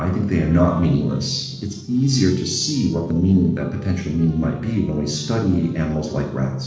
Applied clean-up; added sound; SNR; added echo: neural separator model SepFormer DNS4.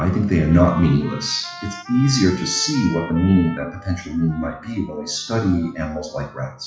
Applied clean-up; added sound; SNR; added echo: classical method WPE with log-MMSE.